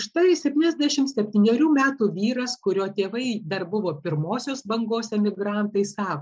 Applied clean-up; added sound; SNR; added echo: none; none; none; none.